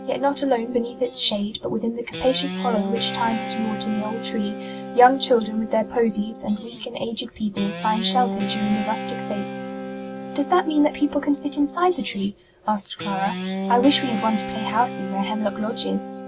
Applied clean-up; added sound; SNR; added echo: none; Guitar; 9 dB; none.